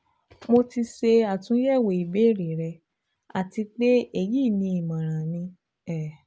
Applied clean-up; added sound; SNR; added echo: none; none; none; none.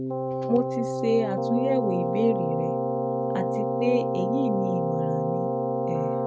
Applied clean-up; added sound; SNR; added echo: none; Keyboard (musical); -2 dB; none.